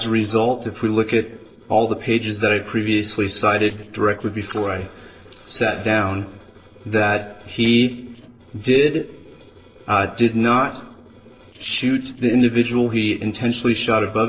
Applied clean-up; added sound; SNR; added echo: neural separator model SepFormer DNS4.